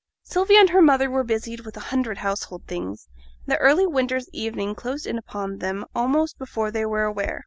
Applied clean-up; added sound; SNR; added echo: none; none; none; none.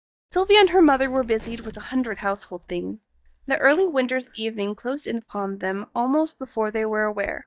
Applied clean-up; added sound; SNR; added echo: neural mask model DeepFilterNet 3.